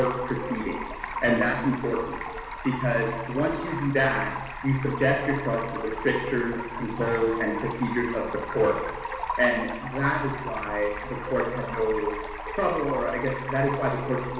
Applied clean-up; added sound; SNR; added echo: none; Stream; 8 dB; reverberation time 1.1 s.